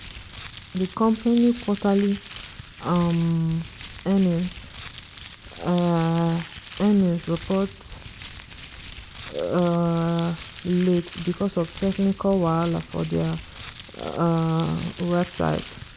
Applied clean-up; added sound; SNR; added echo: none; Crumpling, crinkling; 13 dB; none.